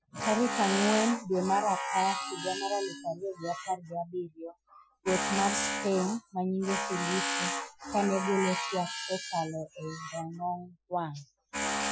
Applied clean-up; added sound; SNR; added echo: classical method Wiener filter.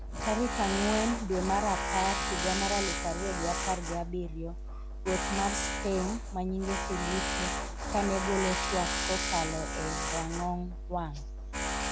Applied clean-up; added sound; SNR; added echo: none; Tools; 0 dB; none.